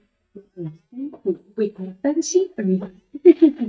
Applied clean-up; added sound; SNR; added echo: neural mask model DeepFilterNet 3.